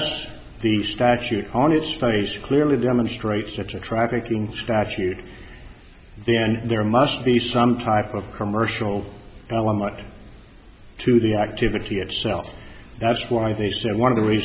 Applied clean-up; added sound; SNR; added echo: none; none; none; none.